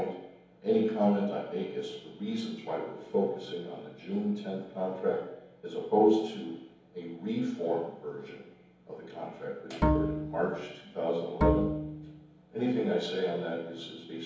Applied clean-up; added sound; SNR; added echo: none; Bowed string instrument; -1 dB; reverberation time 2.2 s.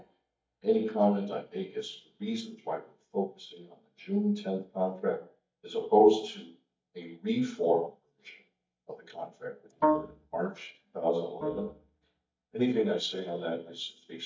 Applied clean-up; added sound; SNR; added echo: neural mask model DeepFilterNet 3.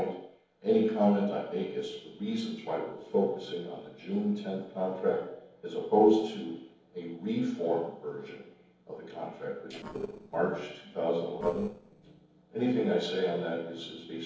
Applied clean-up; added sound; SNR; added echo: neural separator model SepFormer DNS4.